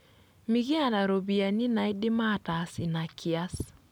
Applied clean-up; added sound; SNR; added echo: none; none; none; none.